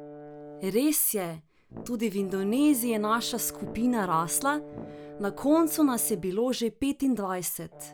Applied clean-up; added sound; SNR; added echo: none; Brass instrument + Brass instrument; 17 dB; none.